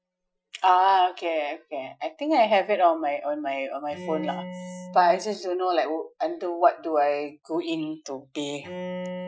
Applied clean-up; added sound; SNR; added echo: classical method Wiener filter.